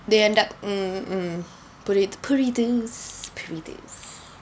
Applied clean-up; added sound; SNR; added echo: none; none; none; none.